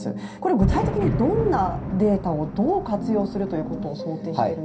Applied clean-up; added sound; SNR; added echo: none; Fireworks; 4 dB; reverberation time 0.3 s.